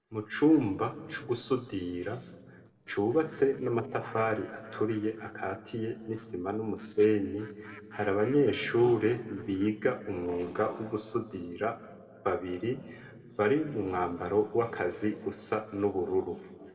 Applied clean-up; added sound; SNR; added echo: neural separator model SepFormer DNS4.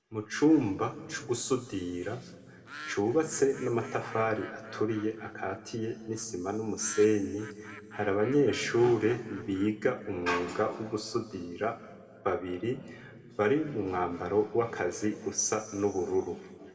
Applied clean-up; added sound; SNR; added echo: none; Bird; 19 dB; reverberation time 2.0 s.